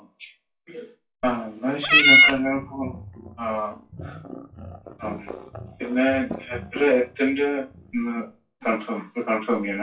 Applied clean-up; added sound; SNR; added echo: classical method WPE with log-MMSE.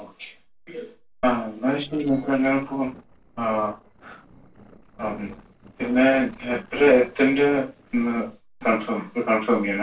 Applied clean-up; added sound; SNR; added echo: neural separator model SepFormer DNS4.